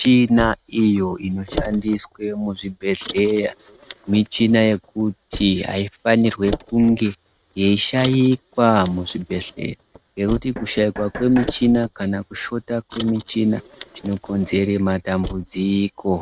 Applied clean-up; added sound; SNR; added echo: neural mask model RNNoise.